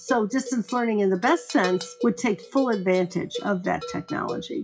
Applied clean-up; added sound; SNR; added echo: classical method WPE with log-MMSE.